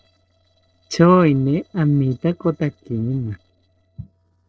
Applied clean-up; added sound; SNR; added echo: neural separator model SepFormer DNS4.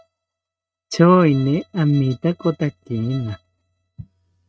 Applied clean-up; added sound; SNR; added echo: neural mask model RNNoise.